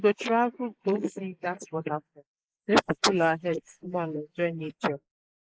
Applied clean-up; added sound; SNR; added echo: neural mask model Resemble Enhance denoiser.